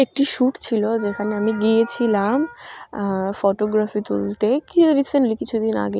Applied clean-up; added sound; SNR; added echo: none; Wind instrument, woodwind instrument; 17 dB; none.